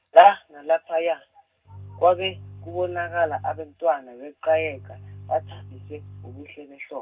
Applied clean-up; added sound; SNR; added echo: none; Bowed string instrument; 18 dB; reverberation time 0.4 s.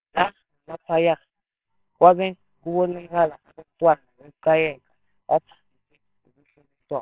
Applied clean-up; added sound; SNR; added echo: neural separator model SepFormer WHAMR!.